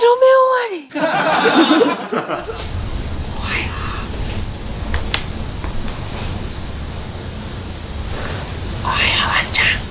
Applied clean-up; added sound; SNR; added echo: none; none; none; none.